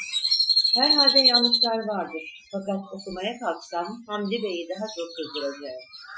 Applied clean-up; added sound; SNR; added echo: classical method Wiener filter.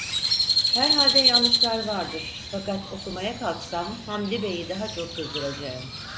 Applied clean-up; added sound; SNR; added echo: none; Crow; -4 dB; none.